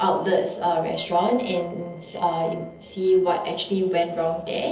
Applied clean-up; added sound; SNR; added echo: neural separator model SepFormer DNS4.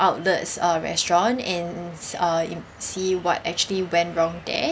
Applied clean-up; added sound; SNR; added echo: none; none; none; none.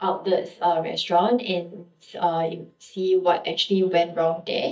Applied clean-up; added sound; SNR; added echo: neural mask model DeepFilterNet 3.